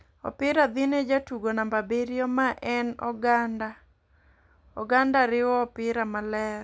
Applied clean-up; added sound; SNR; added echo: none; none; none; none.